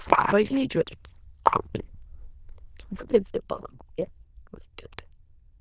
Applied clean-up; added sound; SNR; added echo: neural diffusion model UNIVERSE++.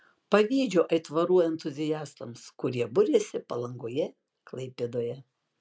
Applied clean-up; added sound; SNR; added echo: none; none; none; none.